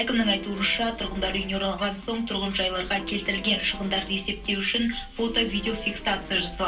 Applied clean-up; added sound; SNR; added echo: none; Accordion; 15 dB; reverberation time 0.3 s.